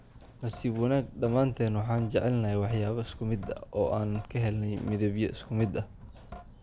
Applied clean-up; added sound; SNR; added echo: none; Drip / Sink (filling or washing); 17 dB; none.